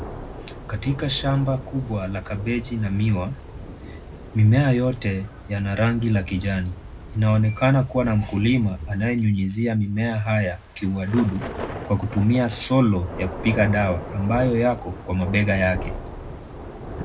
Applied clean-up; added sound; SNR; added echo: none; Thunder / Rain; 13 dB; reverberation time 0.3 s.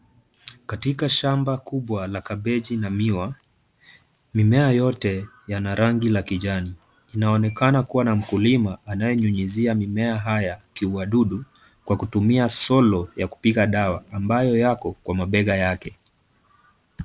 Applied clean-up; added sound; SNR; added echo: none; none; none; none.